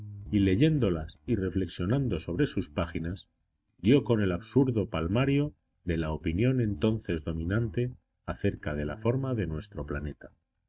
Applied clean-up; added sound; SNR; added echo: neural mask model RNNoise.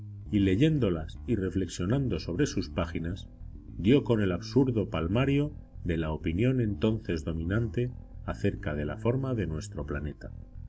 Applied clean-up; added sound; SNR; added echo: none; Bass guitar; 13 dB; none.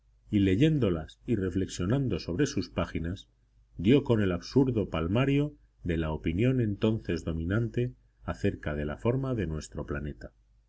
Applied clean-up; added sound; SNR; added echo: none; none; none; none.